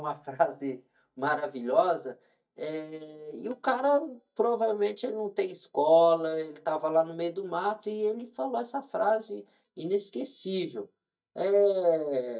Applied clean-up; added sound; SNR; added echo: neural mask model DeepFilterNet 3.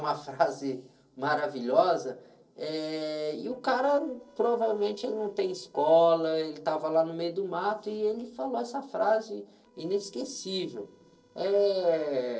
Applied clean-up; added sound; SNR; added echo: neural separator model SepFormer DNS4.